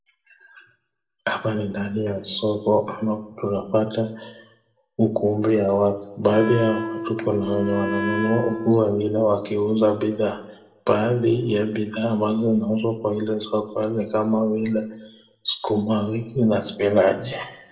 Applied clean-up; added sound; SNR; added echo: none; Wind instrument, woodwind instrument; 6 dB; reverberation time 0.5 s.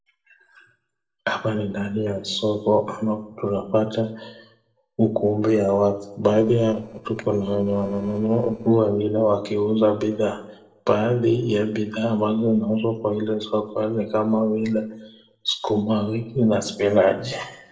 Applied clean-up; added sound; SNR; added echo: neural separator model SepFormer DNS4.